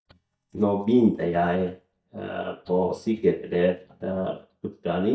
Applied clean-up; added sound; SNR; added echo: neural mask model DeepFilterNet 3.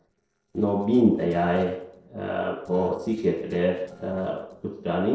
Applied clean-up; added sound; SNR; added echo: neural separator model SepFormer DNS4.